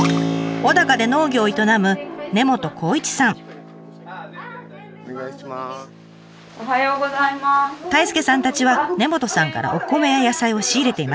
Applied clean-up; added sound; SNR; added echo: none; Keyboard (musical); 11 dB; none.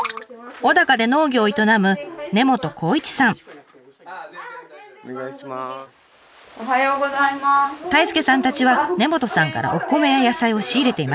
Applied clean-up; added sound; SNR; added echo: none; none; none; none.